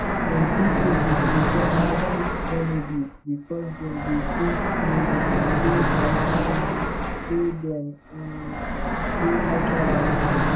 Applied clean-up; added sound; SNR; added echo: none; Fixed-wing aircraft, airplane; -5 dB; reverberation time 0.2 s.